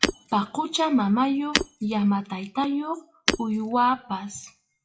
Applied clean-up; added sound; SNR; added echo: classical method WPE with log-MMSE.